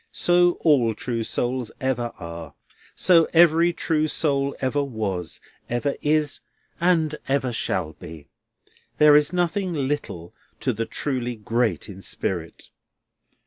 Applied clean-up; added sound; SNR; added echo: none; none; none; none.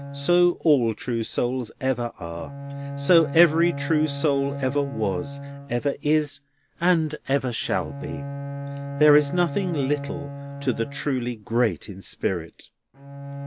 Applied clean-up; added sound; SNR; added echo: none; Bowed string instrument; 10 dB; none.